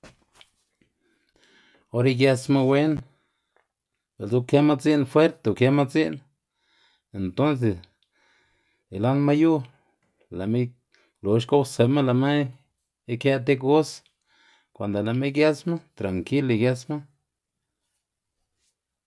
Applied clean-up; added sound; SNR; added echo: none; none; none; none.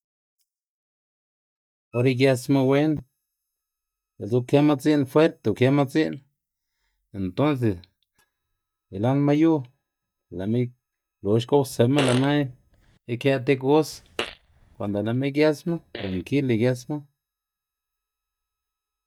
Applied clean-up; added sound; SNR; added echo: neural mask model DeepFilterNet 3.